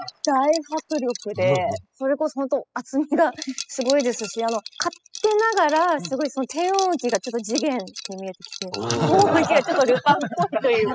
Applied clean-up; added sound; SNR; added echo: classical method spectral subtraction.